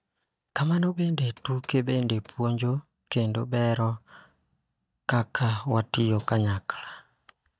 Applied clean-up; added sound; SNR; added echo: neural mask model DeepFilterNet 3.